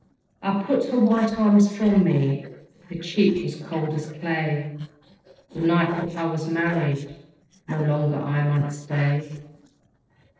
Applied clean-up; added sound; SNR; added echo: neural separator model SepFormer DNS4.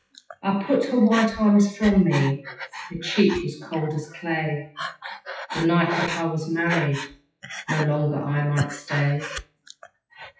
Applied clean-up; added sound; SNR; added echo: classical method WPE with log-MMSE.